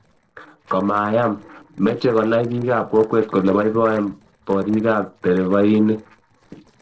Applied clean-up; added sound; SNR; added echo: neural separator model SepFormer DNS4.